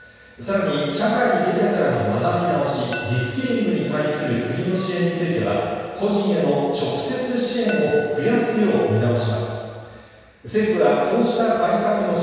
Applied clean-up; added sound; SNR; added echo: none; Chink, clink; 14 dB; reverberation time 1.9 s.